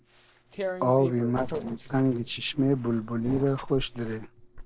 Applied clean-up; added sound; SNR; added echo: neural separator model SepFormer DNS4.